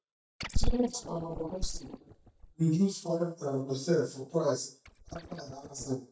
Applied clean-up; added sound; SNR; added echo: neural mask model DeepFilterNet 3.